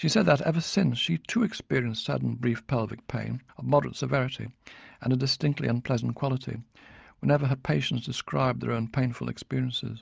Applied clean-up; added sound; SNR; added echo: none; none; none; none.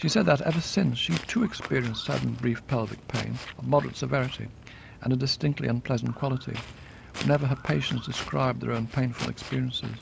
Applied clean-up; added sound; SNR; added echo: none; Walk, footsteps; 14 dB; none.